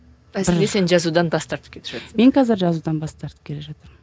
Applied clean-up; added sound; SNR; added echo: none; none; none; none.